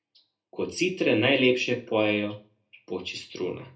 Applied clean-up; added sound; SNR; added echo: none; none; none; reverberation time 0.3 s.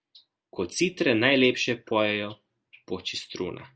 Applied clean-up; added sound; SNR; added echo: none; none; none; none.